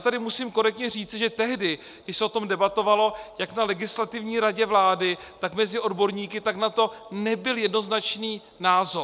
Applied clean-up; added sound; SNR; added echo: none; none; none; none.